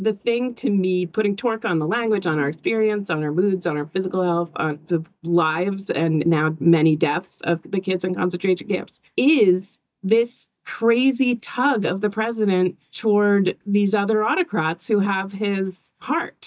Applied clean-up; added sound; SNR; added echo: neural mask model DeepFilterNet 3.